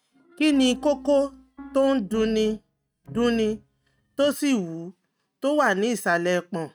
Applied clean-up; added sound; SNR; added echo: neural mask model RNNoise.